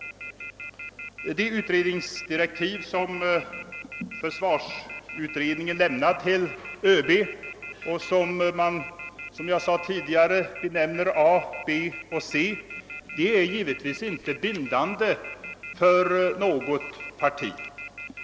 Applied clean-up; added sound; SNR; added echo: none; Telephone; 14 dB; none.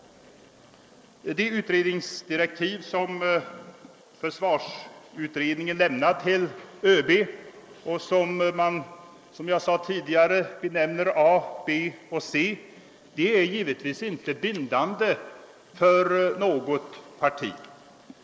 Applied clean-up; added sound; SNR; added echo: neural mask model Resemble Enhance denoiser.